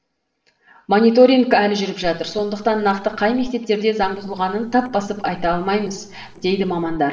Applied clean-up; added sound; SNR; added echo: neural separator model SepFormer DNS4.